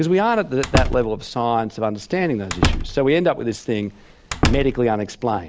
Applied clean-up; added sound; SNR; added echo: none; Slam; 4 dB; none.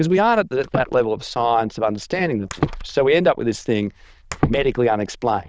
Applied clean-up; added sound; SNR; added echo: neural diffusion model UNIVERSE++.